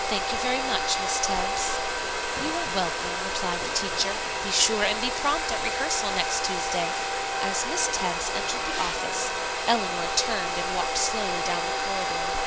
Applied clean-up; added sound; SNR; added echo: none; Domestic sounds, home sounds; -2 dB; none.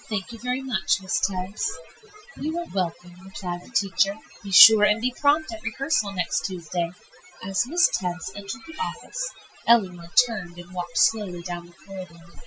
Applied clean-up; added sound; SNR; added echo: classical method Wiener filter.